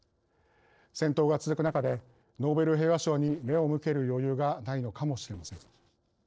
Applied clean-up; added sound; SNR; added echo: neural separator model SepFormer DNS4.